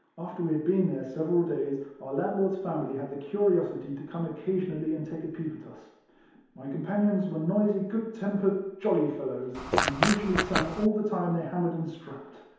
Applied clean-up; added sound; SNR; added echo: none; Fart; -1 dB; reverberation time 1.0 s.